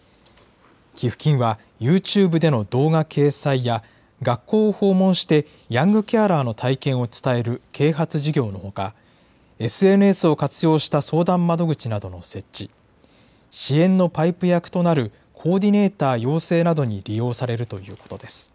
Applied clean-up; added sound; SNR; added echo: none; none; none; none.